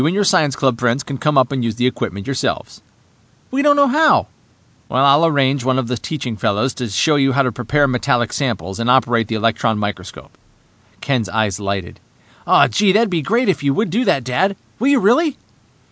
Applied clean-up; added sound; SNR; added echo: none; none; none; none.